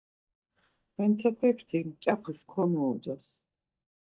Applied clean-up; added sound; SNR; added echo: neural mask model DeepFilterNet 3.